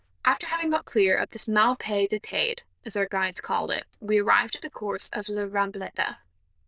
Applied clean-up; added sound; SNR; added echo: neural diffusion model UNIVERSE++.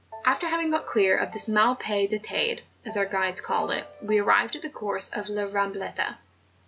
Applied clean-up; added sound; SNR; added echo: none; Ringtone; 19 dB; none.